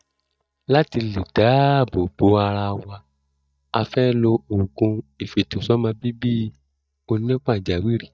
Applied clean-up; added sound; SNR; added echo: neural mask model DeepFilterNet 3.